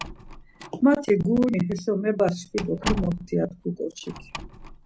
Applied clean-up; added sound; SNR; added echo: none; Slam; 11 dB; none.